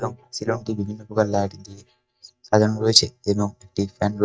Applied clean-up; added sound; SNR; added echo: neural mask model DeepFilterNet 3.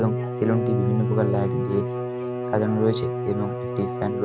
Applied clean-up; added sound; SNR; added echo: none; Bowed string instrument; 1 dB; none.